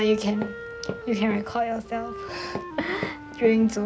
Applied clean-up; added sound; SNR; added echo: none; Walk, footsteps + Wind instrument, woodwind instrument; 10 dB; none.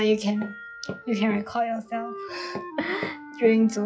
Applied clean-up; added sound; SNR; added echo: classical method log-MMSE.